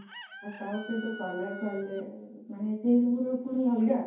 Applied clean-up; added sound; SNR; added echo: none; Chicken, rooster; 18 dB; reverberation time 0.6 s.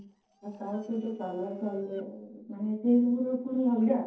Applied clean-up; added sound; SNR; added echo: neural separator model SepFormer DNS4.